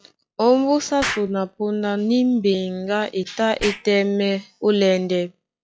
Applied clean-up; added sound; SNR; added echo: classical method log-MMSE.